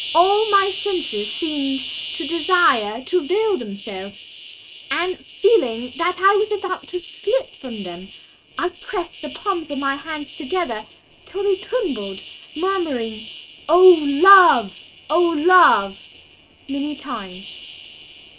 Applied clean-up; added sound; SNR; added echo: neural mask model RNNoise.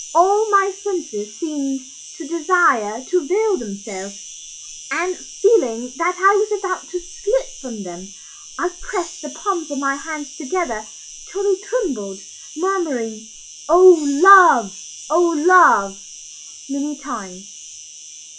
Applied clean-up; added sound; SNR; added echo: classical method log-MMSE.